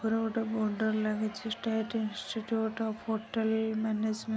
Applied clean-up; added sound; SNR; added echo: none; Crowd; 19 dB; none.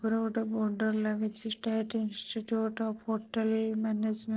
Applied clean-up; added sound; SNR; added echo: neural separator model SepFormer DNS4.